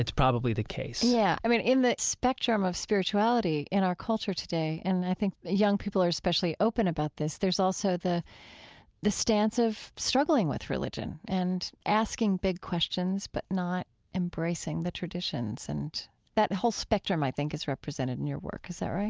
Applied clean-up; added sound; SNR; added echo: none; none; none; none.